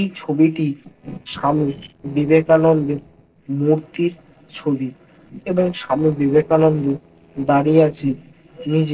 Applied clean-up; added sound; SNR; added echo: neural separator model SepFormer DNS4.